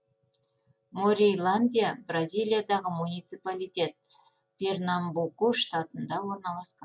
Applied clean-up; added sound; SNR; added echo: none; none; none; none.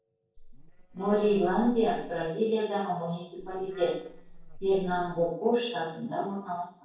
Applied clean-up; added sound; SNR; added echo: neural separator model SepFormer DNS4.